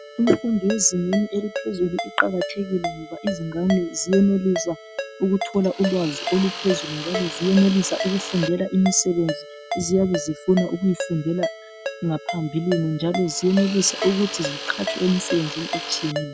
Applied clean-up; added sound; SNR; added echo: none; Ringtone + Tools; 9 dB; none.